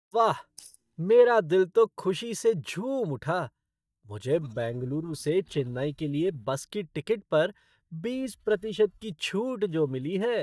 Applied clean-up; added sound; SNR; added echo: neural mask model DeepFilterNet 3.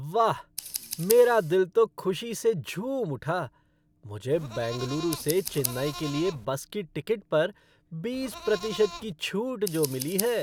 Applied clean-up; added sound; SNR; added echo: none; Scissors + Livestock, farm animals, working animals; 13 dB; none.